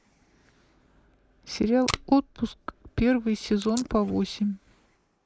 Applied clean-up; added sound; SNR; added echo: neural mask model Resemble Enhance denoiser.